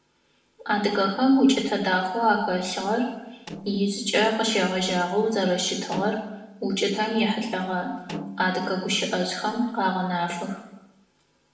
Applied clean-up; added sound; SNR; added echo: neural separator model SepFormer DNS4.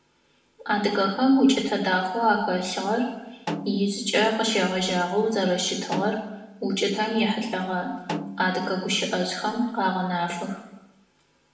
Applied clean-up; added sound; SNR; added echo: none; Snare drum; 13 dB; reverberation time 0.8 s.